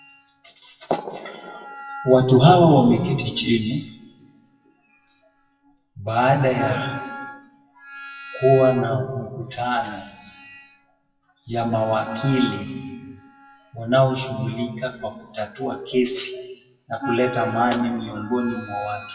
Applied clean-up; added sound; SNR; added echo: classical method WPE with log-MMSE.